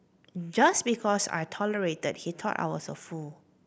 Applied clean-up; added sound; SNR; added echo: none; none; none; none.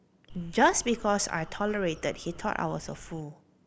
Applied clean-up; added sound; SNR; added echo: none; Crow; 17 dB; none.